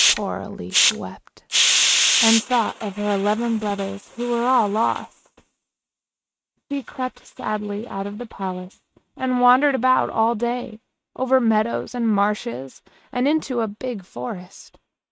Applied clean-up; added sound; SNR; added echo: neural mask model RNNoise.